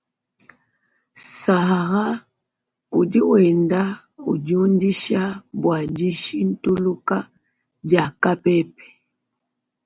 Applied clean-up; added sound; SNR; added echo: none; none; none; none.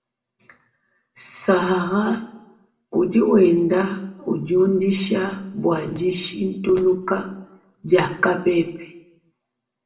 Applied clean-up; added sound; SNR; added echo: none; none; none; reverberation time 0.6 s.